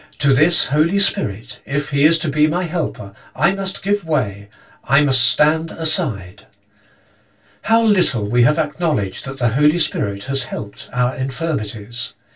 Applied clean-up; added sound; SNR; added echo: none; none; none; reverberation time 0.1 s.